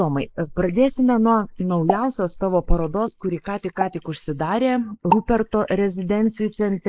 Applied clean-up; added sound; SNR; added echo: neural mask model Resemble Enhance denoiser.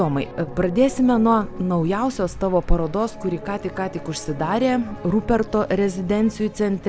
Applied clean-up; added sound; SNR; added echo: none; none; none; none.